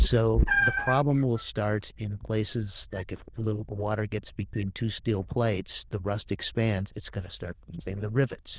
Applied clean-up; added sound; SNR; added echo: neural diffusion model UNIVERSE++.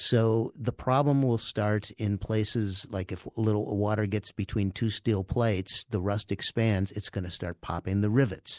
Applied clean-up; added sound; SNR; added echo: none; none; none; none.